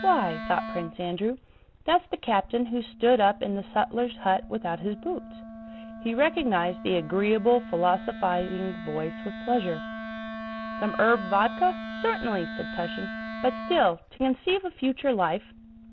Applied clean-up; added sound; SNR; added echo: none; Wind instrument, woodwind instrument; 11 dB; none.